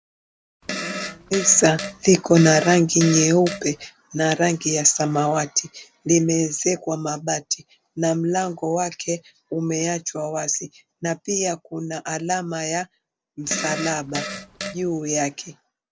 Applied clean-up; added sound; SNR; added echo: none; Fart; 9 dB; none.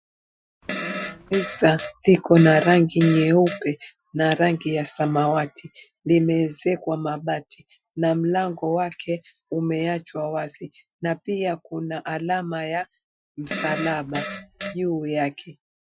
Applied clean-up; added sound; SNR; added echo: classical method Wiener filter.